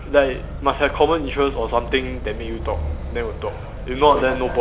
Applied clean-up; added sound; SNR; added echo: none; Motor vehicle (road); 8 dB; none.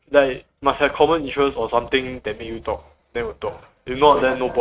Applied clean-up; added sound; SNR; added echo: neural mask model RNNoise.